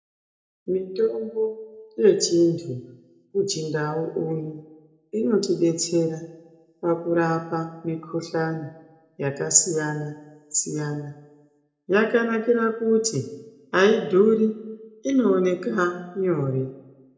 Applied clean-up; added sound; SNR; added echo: none; none; none; reverberation time 0.5 s.